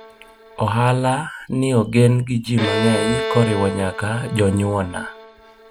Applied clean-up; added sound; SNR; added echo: none; Bowed string instrument; 9 dB; none.